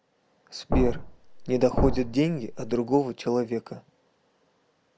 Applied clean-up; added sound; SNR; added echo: none; Thump, thud; 0 dB; none.